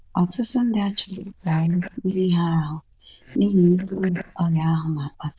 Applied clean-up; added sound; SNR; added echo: neural diffusion model UNIVERSE++.